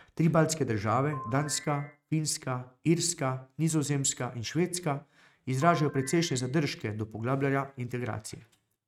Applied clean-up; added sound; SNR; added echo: neural mask model RNNoise.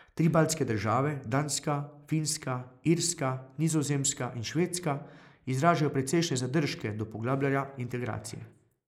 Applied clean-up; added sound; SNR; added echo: neural mask model Resemble Enhance denoiser.